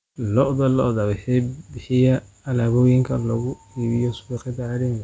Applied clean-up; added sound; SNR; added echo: none; none; none; none.